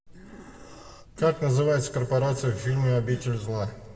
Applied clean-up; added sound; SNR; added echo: none; Breathing; 19 dB; reverberation time 1.2 s.